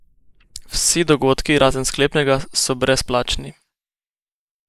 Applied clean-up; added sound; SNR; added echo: neural mask model Resemble Enhance denoiser.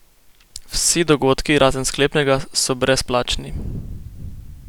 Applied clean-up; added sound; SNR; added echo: none; none; none; none.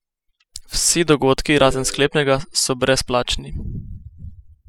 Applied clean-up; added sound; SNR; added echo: classical method spectral subtraction.